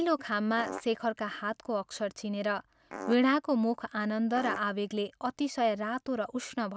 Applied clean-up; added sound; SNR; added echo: none; Fart; 8 dB; none.